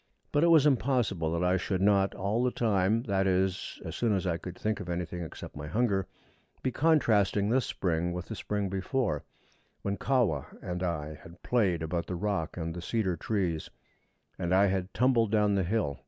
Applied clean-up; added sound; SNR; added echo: none; none; none; none.